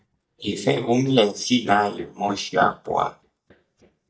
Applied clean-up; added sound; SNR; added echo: neural mask model DeepFilterNet 3.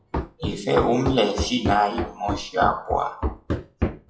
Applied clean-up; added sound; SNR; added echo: classical method WPE with log-MMSE.